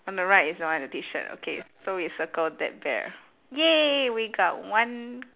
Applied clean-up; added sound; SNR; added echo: none; none; none; none.